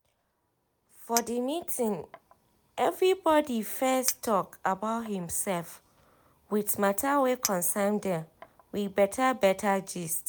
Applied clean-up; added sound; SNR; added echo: none; Chink, clink; 15 dB; none.